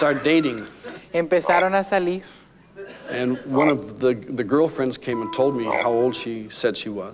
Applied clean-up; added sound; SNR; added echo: none; Electric guitar + Frog; 10 dB; none.